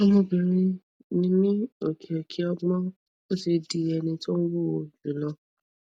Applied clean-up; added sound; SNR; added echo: none; none; none; none.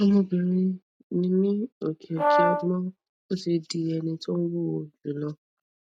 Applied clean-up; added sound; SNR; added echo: neural mask model RNNoise.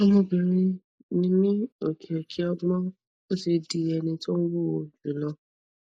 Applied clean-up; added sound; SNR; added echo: neural mask model Resemble Enhance denoiser.